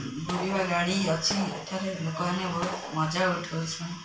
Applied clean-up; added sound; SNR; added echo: none; Gunshot, gunfire; 12 dB; reverberation time 0.3 s.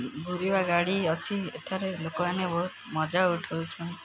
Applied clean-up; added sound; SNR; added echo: none; none; none; none.